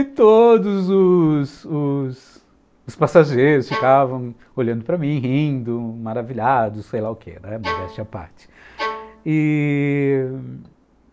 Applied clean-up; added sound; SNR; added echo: none; Bowed string instrument; 11 dB; none.